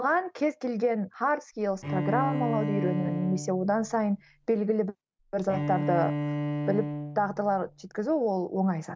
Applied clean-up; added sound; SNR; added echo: none; Bowed string instrument; 4 dB; none.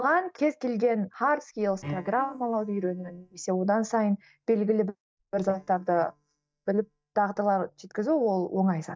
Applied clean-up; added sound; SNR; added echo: neural mask model DeepFilterNet 3.